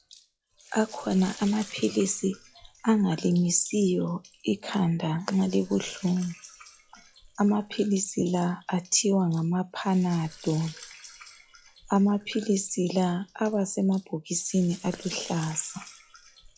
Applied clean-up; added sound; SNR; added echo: classical method log-MMSE.